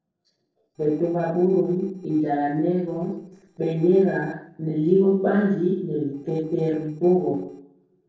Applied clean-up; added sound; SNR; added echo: neural separator model SepFormer DNS4.